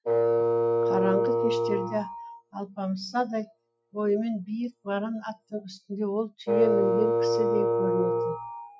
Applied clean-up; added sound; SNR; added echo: classical method Wiener filter.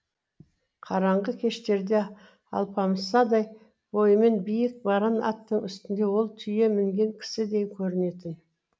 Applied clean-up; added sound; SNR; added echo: none; none; none; none.